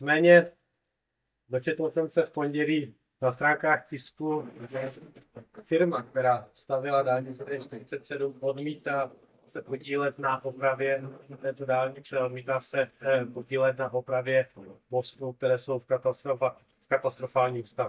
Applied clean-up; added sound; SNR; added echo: neural mask model DeepFilterNet 3.